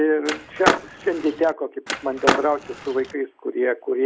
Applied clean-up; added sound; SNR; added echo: none; Skateboard; 2 dB; none.